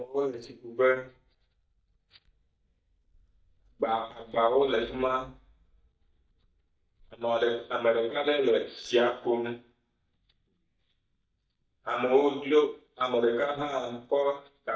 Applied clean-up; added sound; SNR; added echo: neural mask model DeepFilterNet 3.